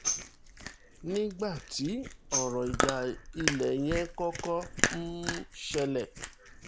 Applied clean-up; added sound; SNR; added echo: none; Tambourine + Chewing, mastication; 1 dB; none.